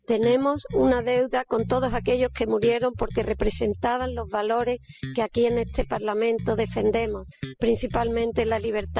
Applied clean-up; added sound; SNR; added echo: classical method spectral subtraction.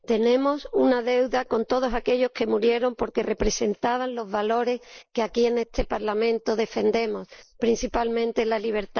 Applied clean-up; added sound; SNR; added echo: neural mask model Resemble Enhance denoiser.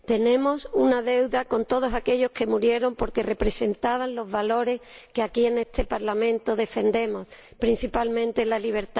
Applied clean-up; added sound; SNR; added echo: none; none; none; none.